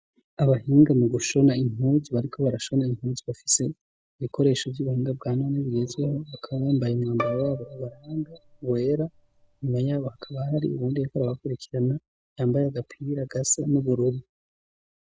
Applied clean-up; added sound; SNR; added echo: none; Bowed string instrument; 12 dB; none.